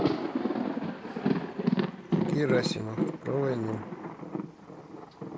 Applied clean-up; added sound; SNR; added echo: none; Thunder; -4 dB; none.